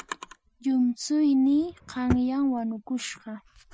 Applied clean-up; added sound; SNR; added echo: none; Drawer open or close; 14 dB; none.